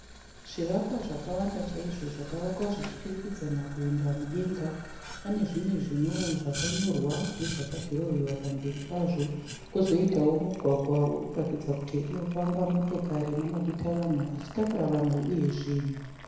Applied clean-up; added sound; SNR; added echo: none; Boiling; 13 dB; reverberation time 1.0 s.